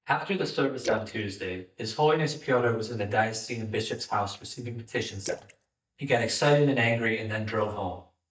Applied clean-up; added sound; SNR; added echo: neural mask model DeepFilterNet 3.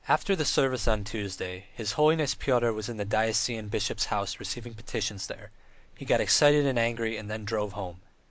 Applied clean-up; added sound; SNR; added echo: none; none; none; none.